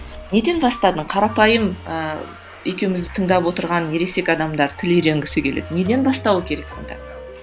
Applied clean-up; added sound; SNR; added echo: none; Subway, metro, underground; 20 dB; none.